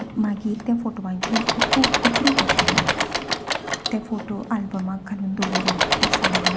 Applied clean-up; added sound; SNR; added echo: none; Engine / Mechanisms; -3 dB; none.